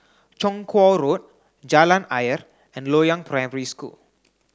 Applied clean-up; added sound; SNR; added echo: none; none; none; none.